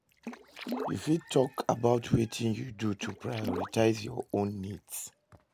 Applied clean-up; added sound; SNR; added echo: none; Water / Splash, splatter; 12 dB; none.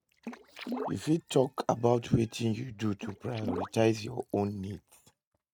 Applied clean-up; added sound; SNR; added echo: neural mask model RNNoise.